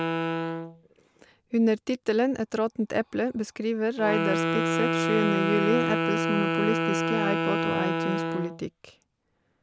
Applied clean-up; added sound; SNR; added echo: none; Wind instrument, woodwind instrument; 0 dB; none.